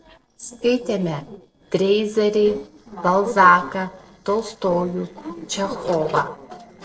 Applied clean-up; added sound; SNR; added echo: neural separator model SepFormer DNS4.